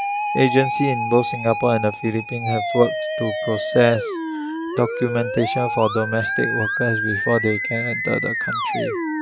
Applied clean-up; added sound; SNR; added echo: classical method log-MMSE.